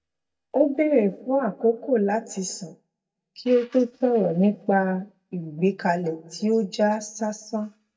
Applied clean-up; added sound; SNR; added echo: neural mask model DeepFilterNet 3.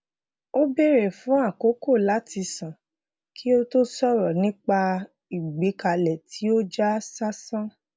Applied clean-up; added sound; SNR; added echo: none; none; none; none.